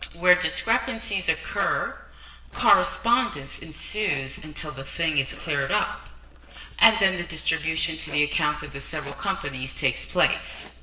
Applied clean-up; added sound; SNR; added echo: neural separator model SepFormer DNS4.